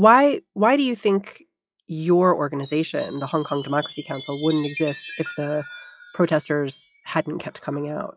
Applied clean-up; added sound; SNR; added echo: classical method log-MMSE.